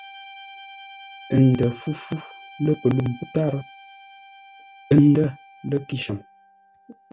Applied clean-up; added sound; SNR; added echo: none; Guitar; 20 dB; none.